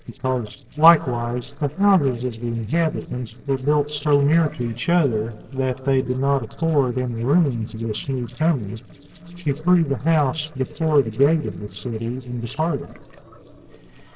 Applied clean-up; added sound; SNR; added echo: neural separator model SepFormer DNS4.